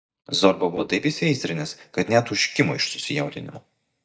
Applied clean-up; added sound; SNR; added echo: neural mask model DeepFilterNet 3.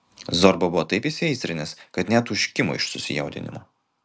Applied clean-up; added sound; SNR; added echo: none; none; none; none.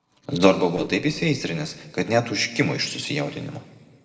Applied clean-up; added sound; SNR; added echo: neural separator model SepFormer DNS4.